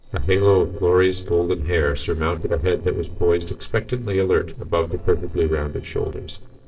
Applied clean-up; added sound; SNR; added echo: neural separator model SepFormer DNS4.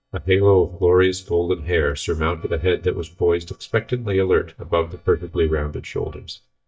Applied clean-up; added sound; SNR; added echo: neural mask model DeepFilterNet 3.